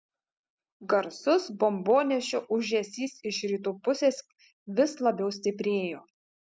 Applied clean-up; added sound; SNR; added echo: none; none; none; none.